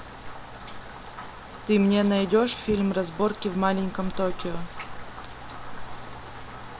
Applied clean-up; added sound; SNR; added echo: none; Rain; 8 dB; none.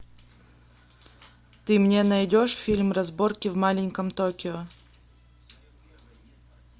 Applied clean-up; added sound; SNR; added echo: none; none; none; none.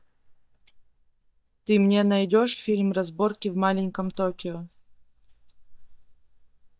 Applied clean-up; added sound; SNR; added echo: neural mask model DeepFilterNet 3.